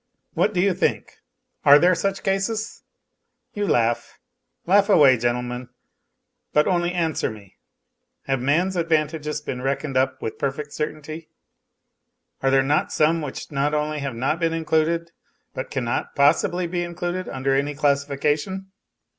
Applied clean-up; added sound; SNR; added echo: none; none; none; none.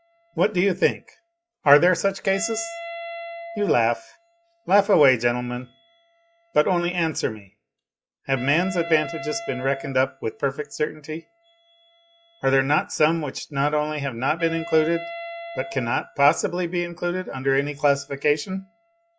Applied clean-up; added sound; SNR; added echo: classical method log-MMSE.